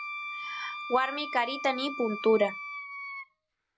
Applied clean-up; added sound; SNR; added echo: none; Wind instrument, woodwind instrument; 8 dB; none.